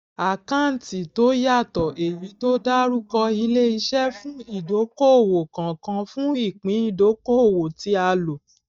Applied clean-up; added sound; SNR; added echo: neural mask model DeepFilterNet 3.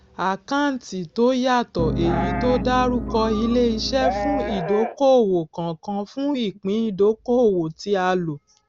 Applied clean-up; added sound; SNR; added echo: none; Livestock, farm animals, working animals + Piano; 4 dB; none.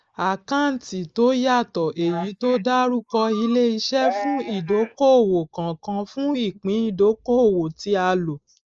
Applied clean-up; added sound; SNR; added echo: neural mask model Resemble Enhance denoiser.